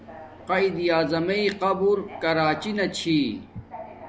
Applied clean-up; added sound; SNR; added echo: none; Subway, metro, underground; 18 dB; none.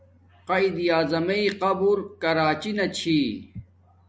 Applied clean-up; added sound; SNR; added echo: none; none; none; none.